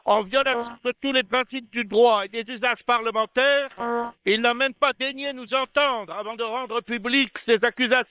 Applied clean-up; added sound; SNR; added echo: neural separator model SepFormer WHAM!.